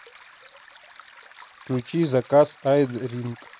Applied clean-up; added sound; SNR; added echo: none; Stream; 19 dB; none.